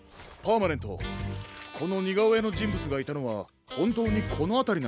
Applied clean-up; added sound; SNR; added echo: none; none; none; none.